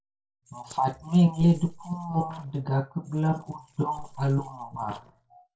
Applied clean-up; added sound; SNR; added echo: neural separator model SepFormer DNS4.